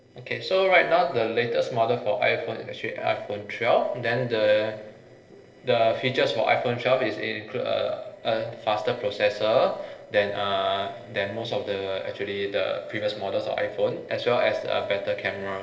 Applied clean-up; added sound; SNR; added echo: neural separator model SepFormer DNS4.